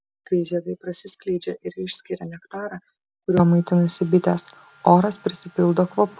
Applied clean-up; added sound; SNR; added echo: none; none; none; none.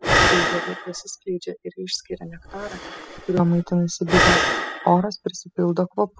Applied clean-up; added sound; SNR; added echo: classical method spectral subtraction.